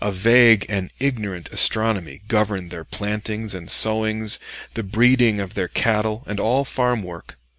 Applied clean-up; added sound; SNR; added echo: none; none; none; none.